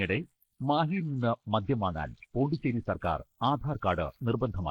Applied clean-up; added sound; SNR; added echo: neural mask model Resemble Enhance denoiser.